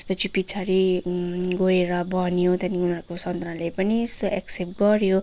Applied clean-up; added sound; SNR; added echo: none; none; none; none.